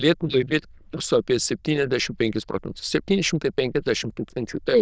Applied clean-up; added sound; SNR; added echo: neural diffusion model UNIVERSE++.